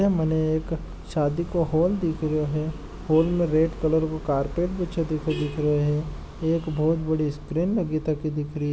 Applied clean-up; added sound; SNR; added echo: none; none; none; none.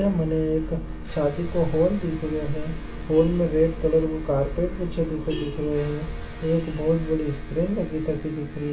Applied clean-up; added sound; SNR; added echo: none; Electric guitar; 17 dB; reverberation time 0.3 s.